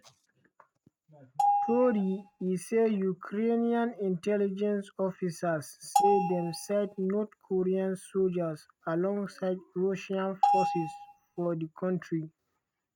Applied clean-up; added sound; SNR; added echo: neural mask model RNNoise.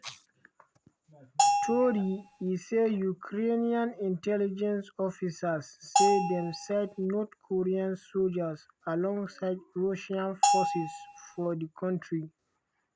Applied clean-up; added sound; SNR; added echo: none; Bell; -3 dB; none.